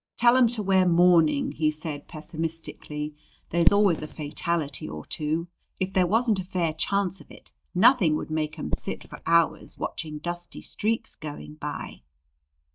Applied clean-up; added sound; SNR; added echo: neural mask model DeepFilterNet 3.